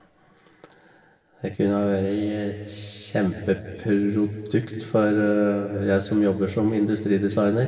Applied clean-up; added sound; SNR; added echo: none; none; none; reverberation time 1.9 s.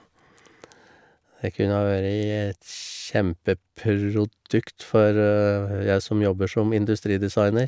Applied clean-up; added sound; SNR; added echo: none; none; none; none.